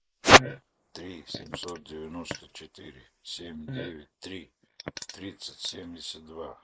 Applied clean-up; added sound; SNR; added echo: neural mask model Resemble Enhance denoiser.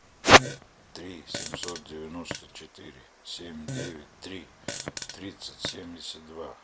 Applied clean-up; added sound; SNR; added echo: none; Fart; 11 dB; none.